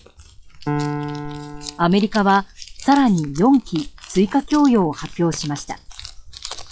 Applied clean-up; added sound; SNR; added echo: classical method log-MMSE.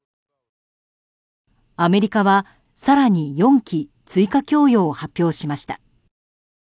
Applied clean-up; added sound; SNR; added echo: none; none; none; none.